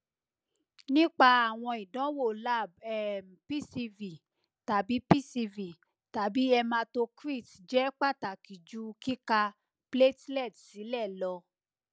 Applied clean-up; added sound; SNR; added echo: none; none; none; none.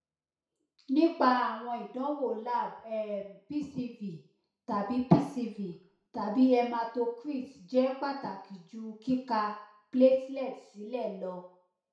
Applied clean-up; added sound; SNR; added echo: none; none; none; reverberation time 0.6 s.